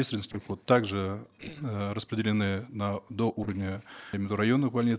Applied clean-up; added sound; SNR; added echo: neural separator model SepFormer DNS4.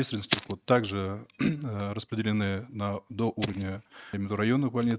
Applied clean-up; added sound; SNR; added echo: neural mask model RNNoise.